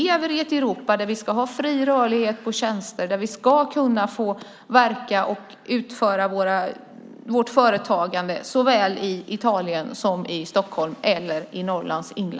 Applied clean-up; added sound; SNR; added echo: none; none; none; none.